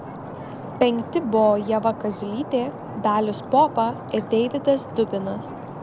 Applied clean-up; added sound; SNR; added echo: none; Stream; 11 dB; none.